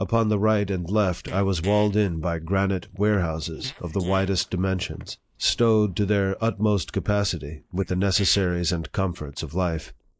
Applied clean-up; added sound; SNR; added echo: neural mask model Resemble Enhance denoiser.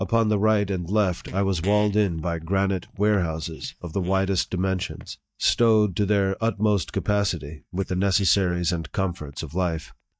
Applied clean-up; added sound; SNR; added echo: neural mask model DeepFilterNet 3.